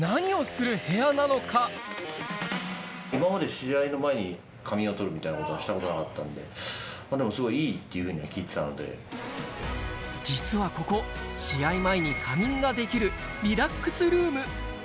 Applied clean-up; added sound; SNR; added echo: none; none; none; none.